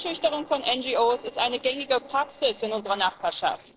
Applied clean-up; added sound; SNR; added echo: neural separator model SepFormer DNS4.